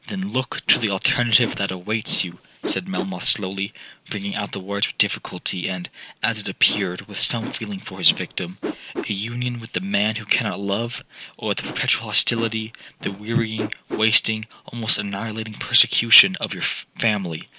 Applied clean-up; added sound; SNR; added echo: none; Whoosh, swoosh, swish; 12 dB; none.